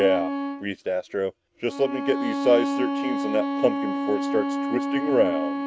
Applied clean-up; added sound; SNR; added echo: neural mask model RNNoise.